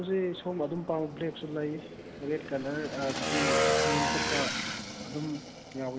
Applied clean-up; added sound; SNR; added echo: none; Motorcycle / Engine; -1 dB; none.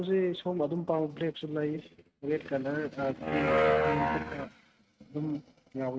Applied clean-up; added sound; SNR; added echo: neural mask model RNNoise.